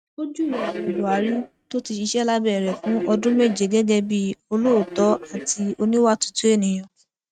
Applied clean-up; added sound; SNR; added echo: neural mask model RNNoise.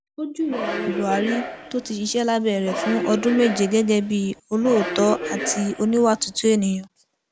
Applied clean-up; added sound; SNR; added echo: none; Subway, metro, underground; 8 dB; none.